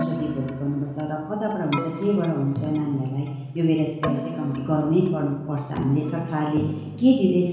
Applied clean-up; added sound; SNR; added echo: none; Keyboard (musical); 10 dB; reverberation time 1.1 s.